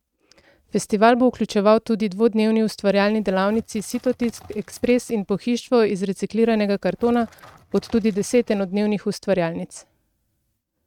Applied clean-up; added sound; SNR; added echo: neural mask model RNNoise.